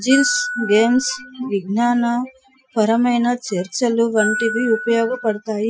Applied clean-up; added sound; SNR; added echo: classical method Wiener filter.